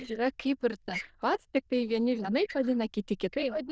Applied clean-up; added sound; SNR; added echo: neural diffusion model UNIVERSE++.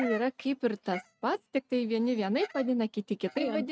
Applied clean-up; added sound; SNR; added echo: neural mask model RNNoise.